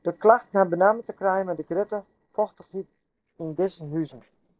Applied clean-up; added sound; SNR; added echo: neural separator model SepFormer DNS4.